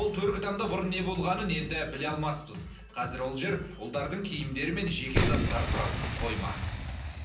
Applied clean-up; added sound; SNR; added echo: none; Boom; 3 dB; reverberation time 0.6 s.